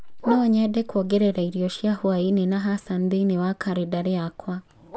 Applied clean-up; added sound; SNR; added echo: none; Bark; 16 dB; none.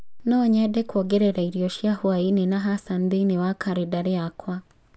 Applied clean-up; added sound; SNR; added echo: none; none; none; none.